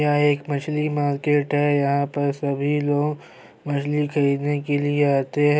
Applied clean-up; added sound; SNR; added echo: none; none; none; none.